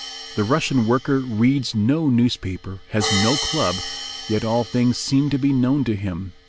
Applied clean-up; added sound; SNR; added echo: none; Hi-hat; 11 dB; none.